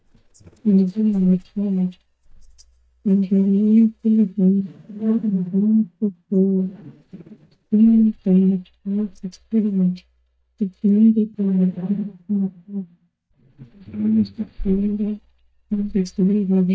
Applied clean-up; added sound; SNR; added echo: neural mask model DeepFilterNet 3.